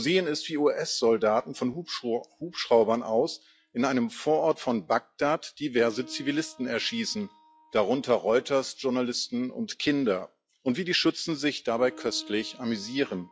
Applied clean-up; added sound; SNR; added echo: classical method log-MMSE.